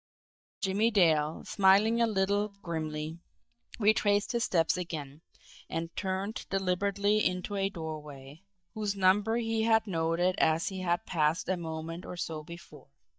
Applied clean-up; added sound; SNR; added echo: neural mask model DeepFilterNet 3.